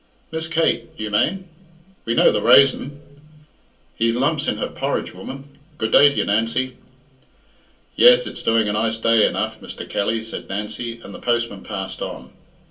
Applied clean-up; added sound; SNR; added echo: none; none; none; reverberation time 0.2 s.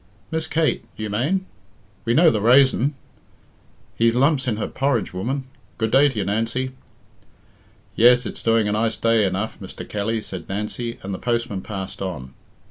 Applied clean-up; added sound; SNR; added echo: none; none; none; none.